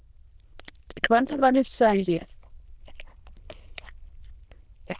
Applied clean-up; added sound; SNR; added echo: neural diffusion model UNIVERSE++.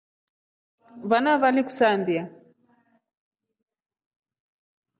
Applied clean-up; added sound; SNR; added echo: none; none; none; none.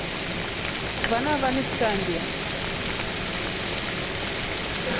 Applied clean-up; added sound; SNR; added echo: none; Boiling + Frying (food); -3 dB; none.